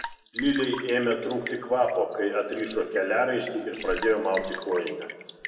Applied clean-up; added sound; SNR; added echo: none; Raindrop / Drip; 13 dB; reverberation time 1.5 s.